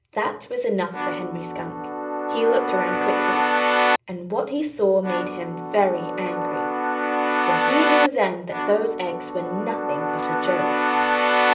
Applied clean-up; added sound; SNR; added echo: none; Keyboard (musical); -3 dB; reverberation time 0.5 s.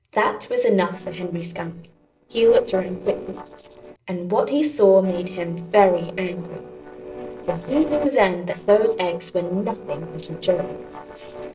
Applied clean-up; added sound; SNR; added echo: neural separator model SepFormer DNS4.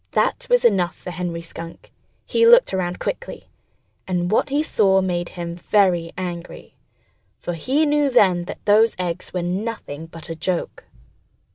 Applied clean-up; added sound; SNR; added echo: none; none; none; none.